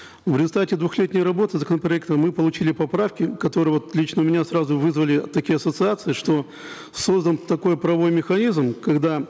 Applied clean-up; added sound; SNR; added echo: none; none; none; none.